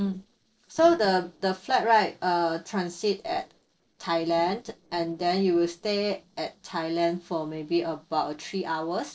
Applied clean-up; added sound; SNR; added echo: neural separator model SepFormer DNS4.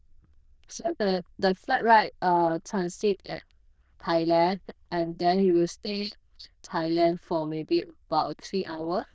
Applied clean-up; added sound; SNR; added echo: neural diffusion model UNIVERSE++.